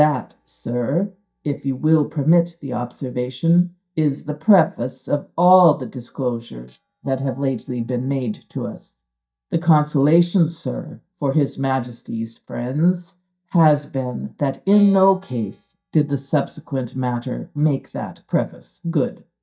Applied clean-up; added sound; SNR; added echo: neural mask model DeepFilterNet 3.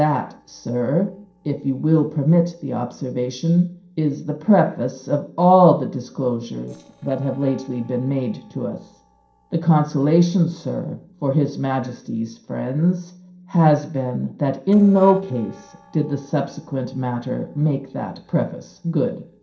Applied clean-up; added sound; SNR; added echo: neural separator model SepFormer DNS4.